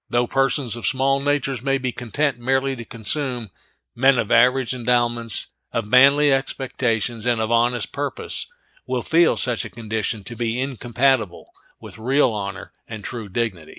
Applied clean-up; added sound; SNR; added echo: neural mask model Resemble Enhance denoiser.